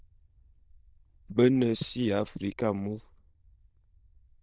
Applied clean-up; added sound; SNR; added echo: neural diffusion model UNIVERSE++.